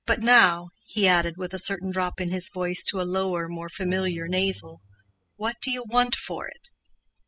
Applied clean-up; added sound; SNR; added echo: classical method spectral subtraction.